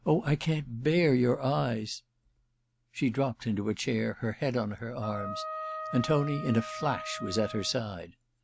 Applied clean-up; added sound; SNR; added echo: none; Wind instrument, woodwind instrument; 9 dB; none.